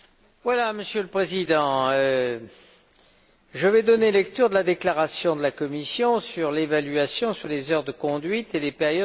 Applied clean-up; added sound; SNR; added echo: none; none; none; none.